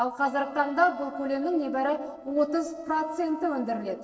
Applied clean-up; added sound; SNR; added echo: neural separator model SepFormer DNS4.